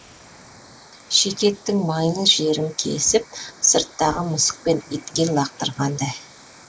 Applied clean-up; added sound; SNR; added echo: neural mask model Resemble Enhance denoiser.